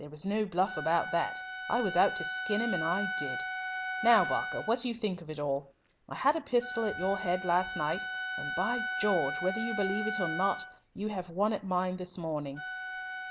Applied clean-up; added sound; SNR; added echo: none; Wind instrument, woodwind instrument; 6 dB; none.